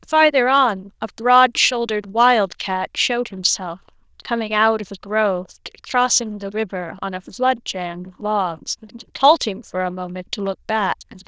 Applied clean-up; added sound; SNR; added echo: neural diffusion model UNIVERSE++.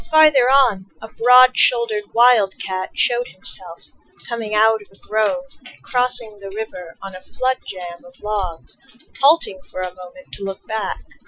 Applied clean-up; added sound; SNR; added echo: classical method Wiener filter.